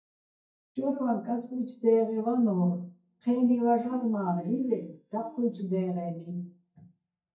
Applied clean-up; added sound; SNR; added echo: neural mask model DeepFilterNet 3.